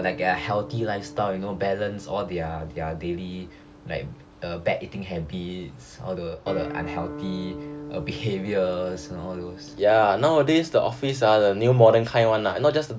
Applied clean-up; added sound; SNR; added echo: none; Guitar; 17 dB; none.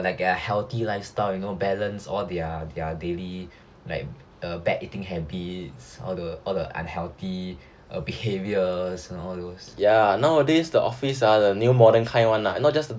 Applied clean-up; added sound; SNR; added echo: none; none; none; none.